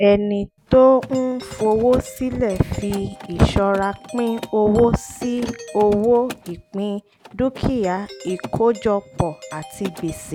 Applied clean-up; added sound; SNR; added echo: none; Mechanisms + Doorbell; 17 dB; none.